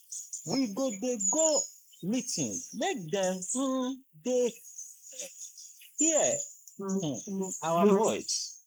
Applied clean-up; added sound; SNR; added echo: neural mask model Resemble Enhance denoiser.